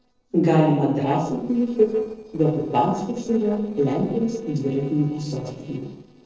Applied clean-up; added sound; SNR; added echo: neural separator model SepFormer DNS4.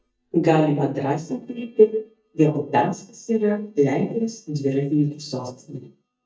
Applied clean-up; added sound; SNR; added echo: neural mask model DeepFilterNet 3.